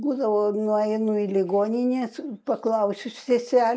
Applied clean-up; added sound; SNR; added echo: neural mask model Resemble Enhance denoiser.